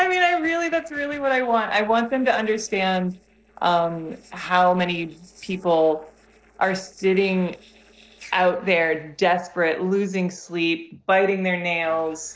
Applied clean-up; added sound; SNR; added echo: neural separator model SepFormer DNS4.